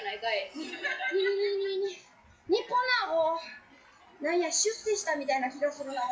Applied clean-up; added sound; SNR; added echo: classical method WPE with log-MMSE.